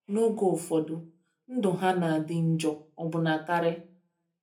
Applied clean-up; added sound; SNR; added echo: none; none; none; reverberation time 0.3 s.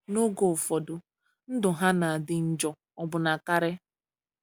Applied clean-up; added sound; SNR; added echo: none; none; none; none.